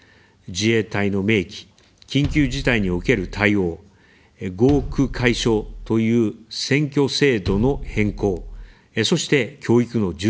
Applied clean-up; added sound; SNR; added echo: none; Bass drum; 11 dB; none.